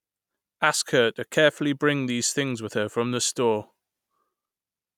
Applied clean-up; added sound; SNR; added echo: none; none; none; none.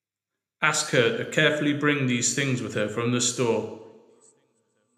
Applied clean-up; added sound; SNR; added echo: none; none; none; reverberation time 0.7 s.